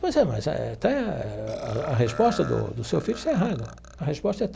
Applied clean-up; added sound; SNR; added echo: none; Burping, eructation; 15 dB; none.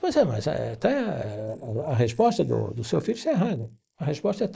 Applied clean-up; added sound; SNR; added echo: neural mask model Resemble Enhance denoiser.